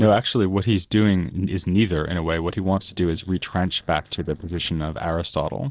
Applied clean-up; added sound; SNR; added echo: neural separator model SepFormer DNS4.